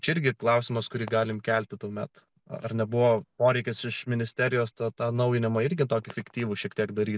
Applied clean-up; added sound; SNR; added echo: none; none; none; none.